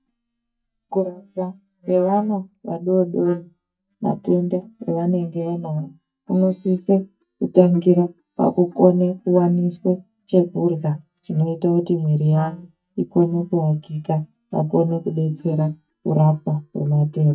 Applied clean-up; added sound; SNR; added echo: neural mask model DeepFilterNet 3.